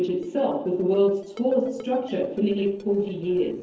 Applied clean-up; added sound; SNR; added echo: neural separator model SepFormer DNS4.